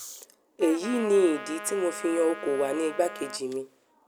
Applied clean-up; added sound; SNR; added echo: none; Trumpet; 13 dB; none.